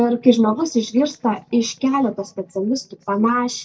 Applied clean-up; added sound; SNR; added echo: neural mask model DeepFilterNet 3.